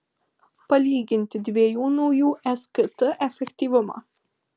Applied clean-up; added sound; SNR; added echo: none; none; none; none.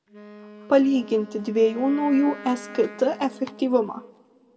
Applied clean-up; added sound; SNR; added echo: none; Wind instrument, woodwind instrument; 18 dB; reverberation time 0.7 s.